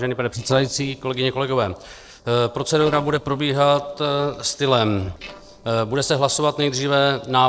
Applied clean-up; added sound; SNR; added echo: neural separator model SepFormer DNS4.